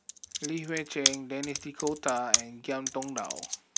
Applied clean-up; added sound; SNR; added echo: none; Computer keyboard; -1 dB; none.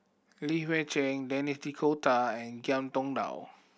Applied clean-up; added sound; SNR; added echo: none; none; none; none.